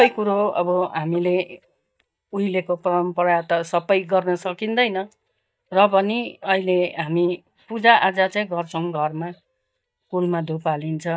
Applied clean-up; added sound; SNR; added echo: neural mask model DeepFilterNet 3.